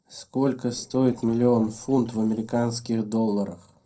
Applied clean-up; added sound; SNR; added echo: neural separator model SepFormer DNS4.